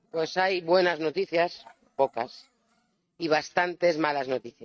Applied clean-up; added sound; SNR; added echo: neural mask model RNNoise.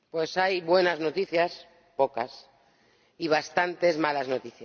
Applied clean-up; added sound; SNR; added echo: none; none; none; none.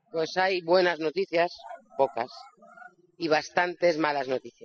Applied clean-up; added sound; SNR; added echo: classical method spectral subtraction.